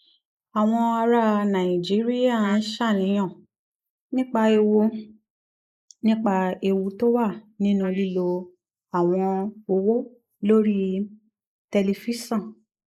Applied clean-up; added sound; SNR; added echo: neural mask model Resemble Enhance denoiser.